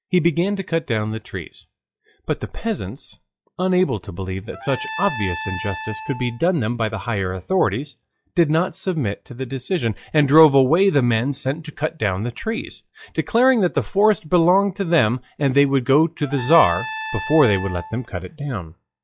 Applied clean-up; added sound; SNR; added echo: classical method log-MMSE.